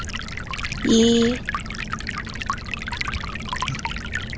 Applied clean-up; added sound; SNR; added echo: none; Stream; 3 dB; none.